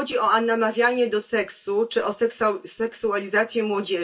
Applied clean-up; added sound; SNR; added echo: none; none; none; reverberation time 0.2 s.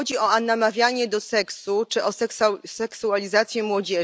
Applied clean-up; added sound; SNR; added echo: none; none; none; none.